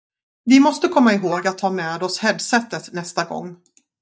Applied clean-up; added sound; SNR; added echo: neural mask model DeepFilterNet 3.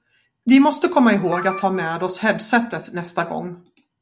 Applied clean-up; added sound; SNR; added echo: none; Camera; 17 dB; none.